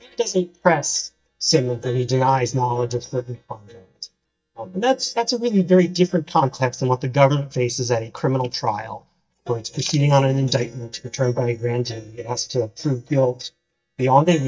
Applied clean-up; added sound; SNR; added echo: neural mask model DeepFilterNet 3.